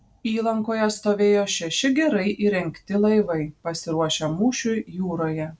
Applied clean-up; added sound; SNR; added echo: none; none; none; none.